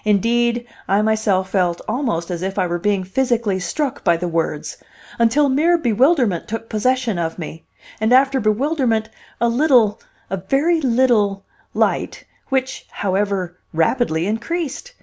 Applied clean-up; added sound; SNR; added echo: none; none; none; none.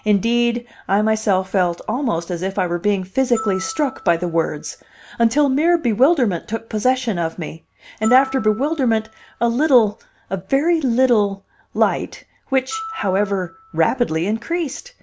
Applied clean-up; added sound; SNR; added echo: none; Glockenspiel; 20 dB; none.